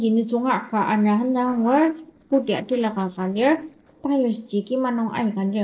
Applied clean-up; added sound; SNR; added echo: neural separator model SepFormer DNS4.